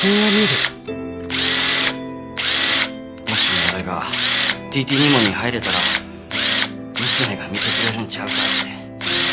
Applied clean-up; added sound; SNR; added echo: none; Tools; -2 dB; none.